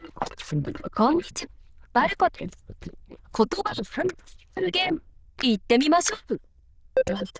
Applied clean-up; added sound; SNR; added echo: neural diffusion model UNIVERSE++.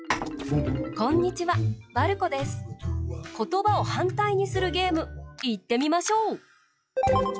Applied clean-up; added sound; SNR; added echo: classical method log-MMSE.